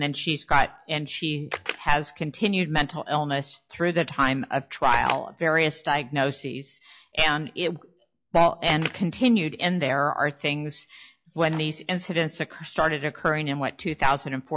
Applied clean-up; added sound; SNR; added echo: classical method log-MMSE.